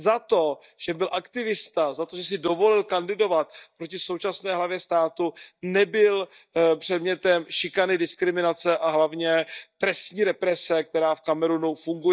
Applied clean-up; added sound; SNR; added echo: neural mask model DeepFilterNet 3.